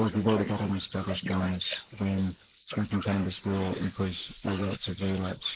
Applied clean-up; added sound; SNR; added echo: neural mask model Resemble Enhance denoiser.